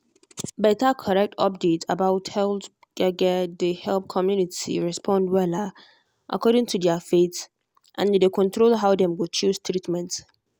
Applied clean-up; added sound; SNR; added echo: none; none; none; none.